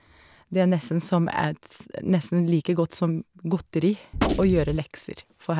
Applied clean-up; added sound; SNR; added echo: none; Gunshot, gunfire; 1 dB; none.